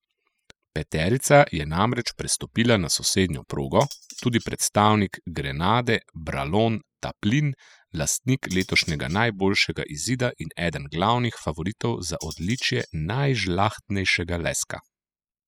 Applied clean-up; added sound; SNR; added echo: classical method spectral subtraction.